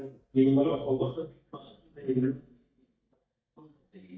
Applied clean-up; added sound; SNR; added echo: neural mask model DeepFilterNet 3.